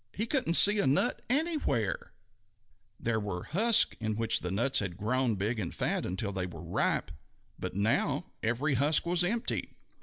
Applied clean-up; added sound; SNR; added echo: none; none; none; none.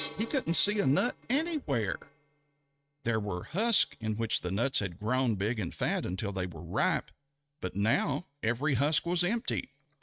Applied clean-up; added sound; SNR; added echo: neural mask model RNNoise.